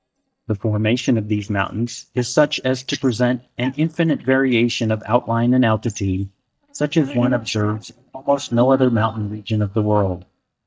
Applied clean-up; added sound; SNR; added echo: neural mask model DeepFilterNet 3.